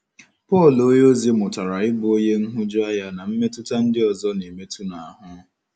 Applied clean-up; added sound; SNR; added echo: none; none; none; none.